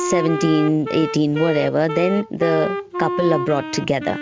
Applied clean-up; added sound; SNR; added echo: none; Wind instrument, woodwind instrument; 6 dB; none.